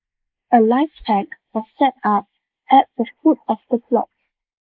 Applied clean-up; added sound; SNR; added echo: neural mask model Resemble Enhance denoiser.